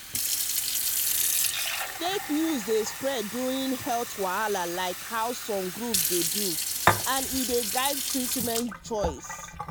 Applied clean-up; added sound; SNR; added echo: none; Fill (with liquid) / Sink (filling or washing); -1 dB; none.